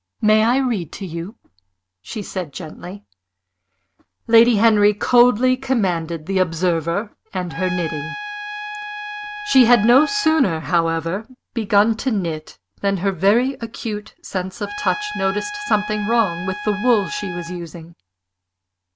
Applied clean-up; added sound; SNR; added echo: none; Trumpet; 10 dB; none.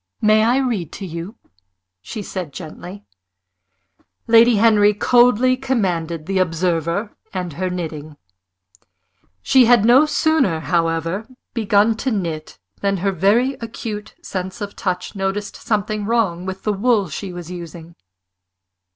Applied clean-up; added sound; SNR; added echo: none; none; none; none.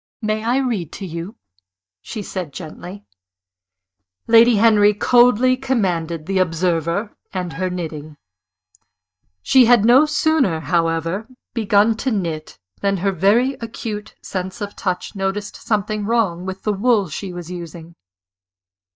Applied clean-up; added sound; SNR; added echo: neural mask model DeepFilterNet 3.